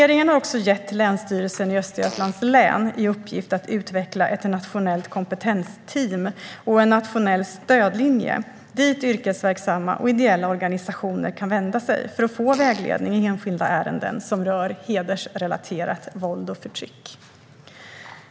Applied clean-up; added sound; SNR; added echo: none; Fart; 18 dB; none.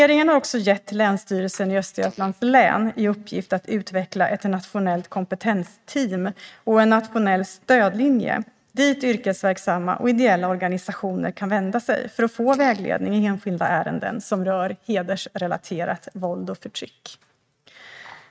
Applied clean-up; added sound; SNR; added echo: neural mask model RNNoise.